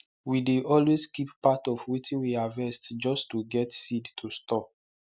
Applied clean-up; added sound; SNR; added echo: none; none; none; none.